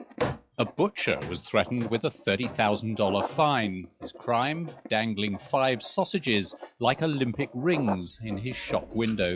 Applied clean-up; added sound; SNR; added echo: classical method log-MMSE.